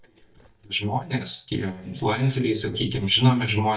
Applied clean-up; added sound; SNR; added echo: neural mask model DeepFilterNet 3.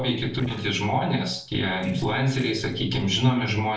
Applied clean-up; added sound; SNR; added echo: neural separator model SepFormer DNS4.